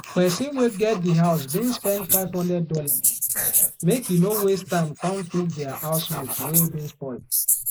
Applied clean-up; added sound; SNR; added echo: neural mask model Resemble Enhance denoiser.